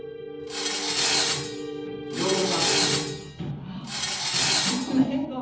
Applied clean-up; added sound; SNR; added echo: none; Tools; -2 dB; reverberation time 0.9 s.